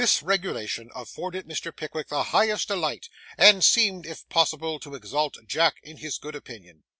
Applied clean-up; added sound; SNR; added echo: none; none; none; none.